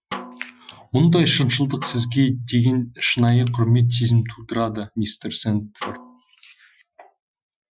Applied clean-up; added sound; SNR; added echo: classical method Wiener filter.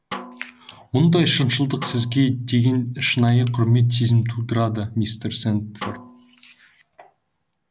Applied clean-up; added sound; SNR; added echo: none; Snare drum; 19 dB; none.